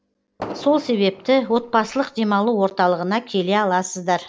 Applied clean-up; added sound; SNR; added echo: none; Fireworks; 18 dB; none.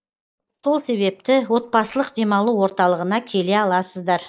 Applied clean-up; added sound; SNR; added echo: neural mask model DeepFilterNet 3.